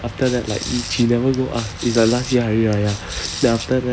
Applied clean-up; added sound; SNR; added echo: none; Rattle / Rattle (instrument); 13 dB; none.